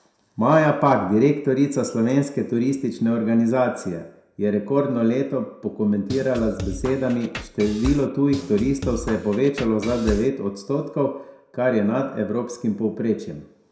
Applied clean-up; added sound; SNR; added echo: none; Drum kit; 10 dB; reverberation time 0.5 s.